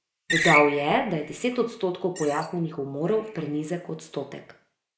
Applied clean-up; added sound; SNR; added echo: neural mask model Resemble Enhance denoiser.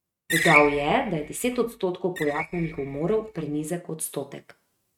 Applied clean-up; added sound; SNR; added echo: neural mask model RNNoise.